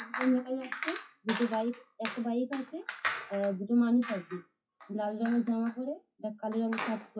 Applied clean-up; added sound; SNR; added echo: classical method WPE with log-MMSE.